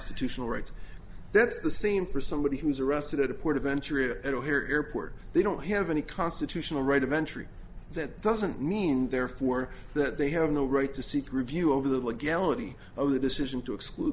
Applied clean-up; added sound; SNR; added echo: none; none; none; none.